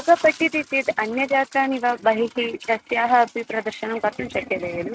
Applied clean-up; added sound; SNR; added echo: neural mask model RNNoise.